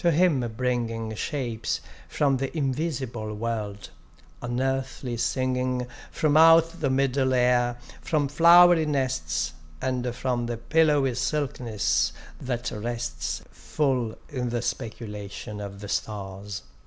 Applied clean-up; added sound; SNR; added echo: none; none; none; none.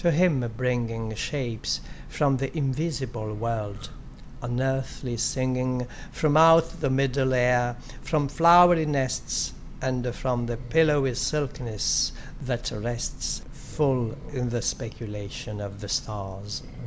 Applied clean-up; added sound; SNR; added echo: none; Train; 14 dB; none.